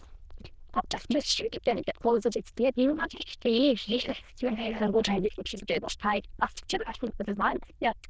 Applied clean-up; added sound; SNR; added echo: neural diffusion model UNIVERSE++.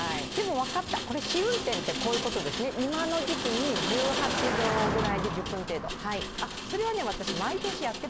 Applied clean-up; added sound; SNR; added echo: none; Car passing by + Rain; 1 dB; none.